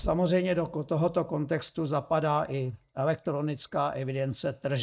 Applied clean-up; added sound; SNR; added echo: neural mask model DeepFilterNet 3.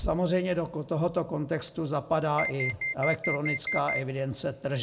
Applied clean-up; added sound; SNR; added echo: none; Alarm; 3 dB; reverberation time 0.3 s.